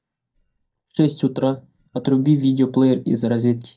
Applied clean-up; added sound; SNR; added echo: neural mask model DeepFilterNet 3.